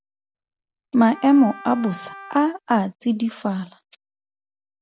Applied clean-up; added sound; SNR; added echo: none; Wind instrument, woodwind instrument; 19 dB; none.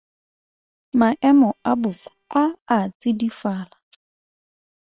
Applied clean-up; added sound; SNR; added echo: neural separator model SepFormer WHAM!.